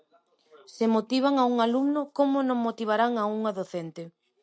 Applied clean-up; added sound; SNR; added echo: none; none; none; none.